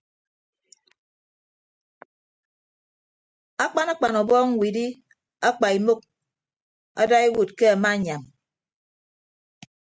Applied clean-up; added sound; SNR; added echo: none; none; none; none.